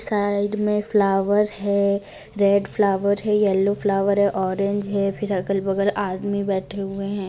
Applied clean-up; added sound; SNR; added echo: none; none; none; none.